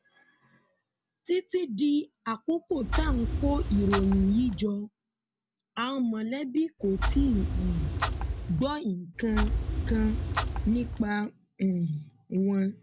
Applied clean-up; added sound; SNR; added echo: none; Clock; 0 dB; none.